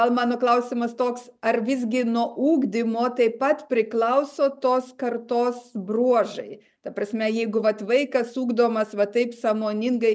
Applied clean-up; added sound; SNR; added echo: none; none; none; none.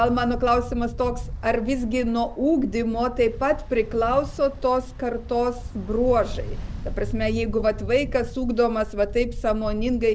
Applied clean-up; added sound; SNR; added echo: none; Ocean; 8 dB; none.